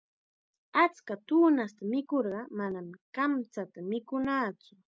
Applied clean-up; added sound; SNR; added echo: none; none; none; none.